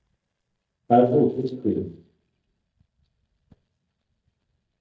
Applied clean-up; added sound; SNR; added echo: neural mask model DeepFilterNet 3.